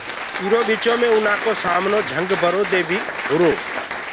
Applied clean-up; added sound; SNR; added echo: none; Applause; 6 dB; none.